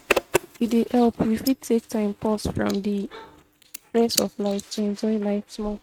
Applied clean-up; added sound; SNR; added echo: neural mask model RNNoise.